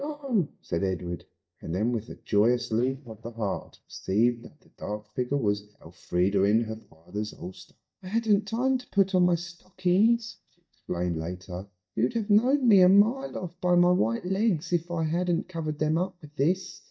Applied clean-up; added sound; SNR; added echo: neural mask model DeepFilterNet 3.